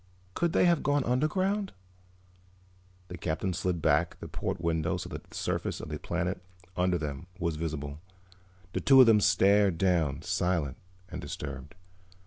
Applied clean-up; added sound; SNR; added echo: none; none; none; none.